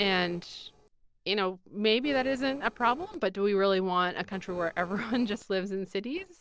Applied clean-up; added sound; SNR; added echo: neural separator model SepFormer DNS4.